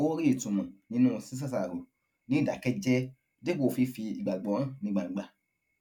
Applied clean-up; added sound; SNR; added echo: none; none; none; none.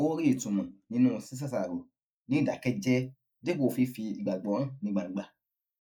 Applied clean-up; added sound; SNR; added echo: neural mask model Resemble Enhance denoiser.